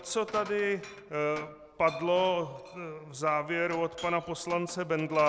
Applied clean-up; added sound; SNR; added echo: none; Glass; 18 dB; none.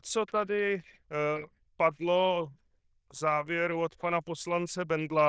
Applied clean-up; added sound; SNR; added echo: neural diffusion model UNIVERSE++.